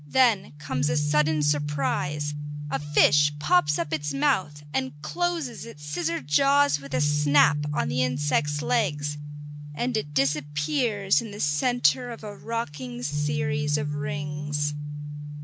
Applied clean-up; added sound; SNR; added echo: none; Bass guitar; 4 dB; none.